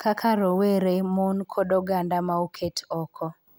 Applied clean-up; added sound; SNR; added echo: none; none; none; none.